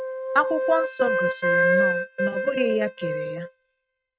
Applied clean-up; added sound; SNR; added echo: neural mask model RNNoise.